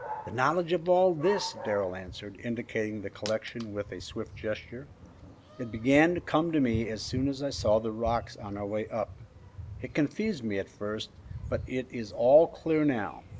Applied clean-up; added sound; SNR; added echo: none; Dog; 14 dB; none.